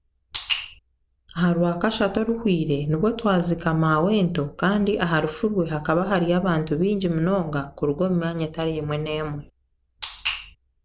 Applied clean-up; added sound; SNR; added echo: none; none; none; none.